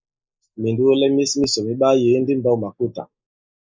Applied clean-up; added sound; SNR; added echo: neural mask model Resemble Enhance denoiser.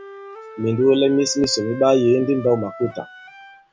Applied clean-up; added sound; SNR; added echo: none; Wind instrument, woodwind instrument; 17 dB; none.